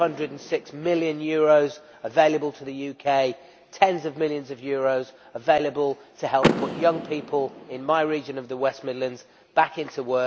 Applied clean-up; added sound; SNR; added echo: none; Door / Car; 11 dB; none.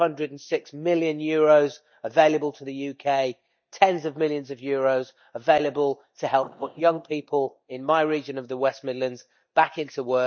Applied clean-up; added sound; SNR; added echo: neural mask model DeepFilterNet 3.